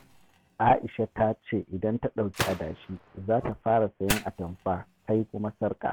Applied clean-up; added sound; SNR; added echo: none; Fire + Gunshot, gunfire; 11 dB; none.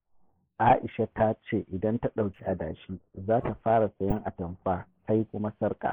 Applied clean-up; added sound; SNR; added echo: neural mask model Resemble Enhance denoiser.